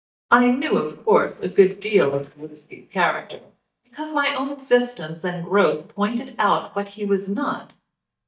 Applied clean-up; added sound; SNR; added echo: neural mask model DeepFilterNet 3.